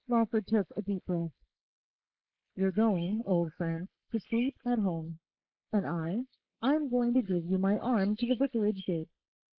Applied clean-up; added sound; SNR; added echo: neural mask model Resemble Enhance denoiser.